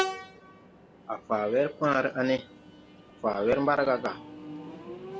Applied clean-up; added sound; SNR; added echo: none; Train; 11 dB; none.